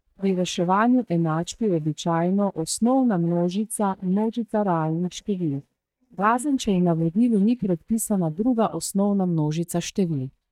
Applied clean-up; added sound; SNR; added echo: neural mask model DeepFilterNet 3.